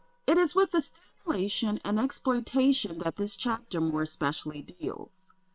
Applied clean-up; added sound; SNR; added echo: neural separator model SepFormer WHAM!.